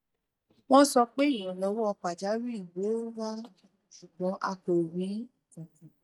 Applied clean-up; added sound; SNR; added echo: neural mask model DeepFilterNet 3.